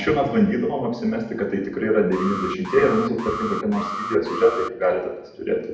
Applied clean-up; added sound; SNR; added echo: none; Alarm; 9 dB; reverberation time 0.8 s.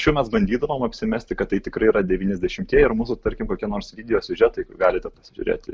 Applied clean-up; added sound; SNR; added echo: none; none; none; none.